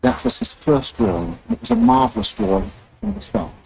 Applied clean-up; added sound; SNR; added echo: neural mask model RNNoise.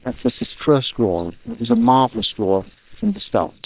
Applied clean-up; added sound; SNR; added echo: neural separator model SepFormer WHAM!.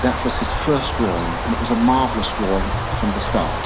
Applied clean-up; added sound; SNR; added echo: none; Bird; 2 dB; none.